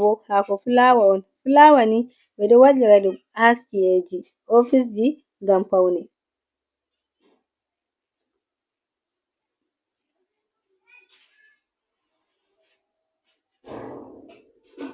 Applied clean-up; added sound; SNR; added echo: none; none; none; none.